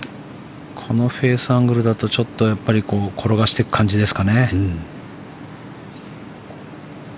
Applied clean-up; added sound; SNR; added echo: none; none; none; none.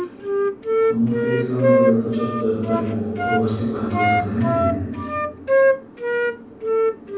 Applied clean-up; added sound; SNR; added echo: none; Wind instrument, woodwind instrument; -2 dB; reverberation time 2.2 s.